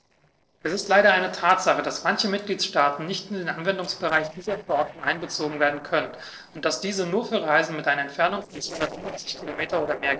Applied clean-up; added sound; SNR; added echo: neural separator model SepFormer DNS4.